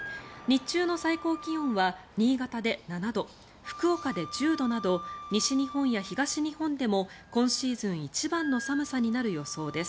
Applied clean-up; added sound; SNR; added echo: none; Wind instrument, woodwind instrument; 15 dB; none.